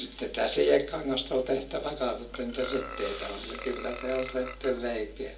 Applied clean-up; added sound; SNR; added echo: none; Burping, eructation; 12 dB; reverberation time 0.2 s.